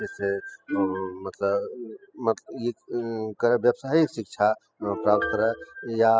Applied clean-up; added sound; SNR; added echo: classical method spectral subtraction.